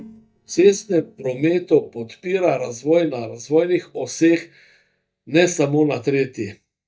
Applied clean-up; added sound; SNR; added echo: neural mask model DeepFilterNet 3.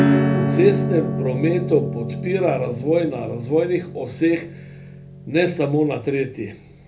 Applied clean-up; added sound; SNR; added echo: none; Acoustic guitar / Strum; 3 dB; reverberation time 0.3 s.